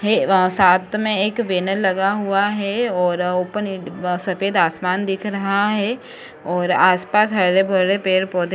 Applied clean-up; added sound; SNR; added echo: none; none; none; none.